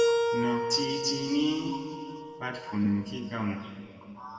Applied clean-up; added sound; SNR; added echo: none; Keyboard (musical); 1 dB; reverberation time 2.4 s.